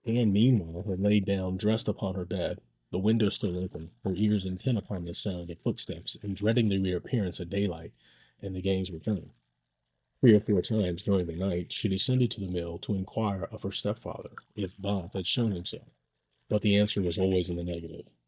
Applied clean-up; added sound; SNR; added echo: neural mask model DeepFilterNet 3.